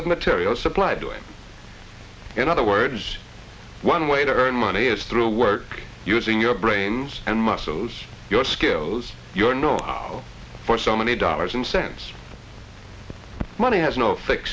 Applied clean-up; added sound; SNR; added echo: none; none; none; none.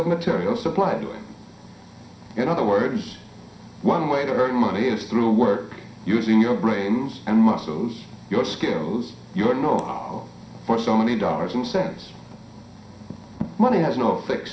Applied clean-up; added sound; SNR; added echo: none; none; none; reverberation time 0.5 s.